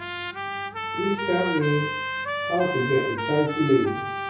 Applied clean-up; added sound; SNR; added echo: none; Trumpet; 4 dB; reverberation time 0.6 s.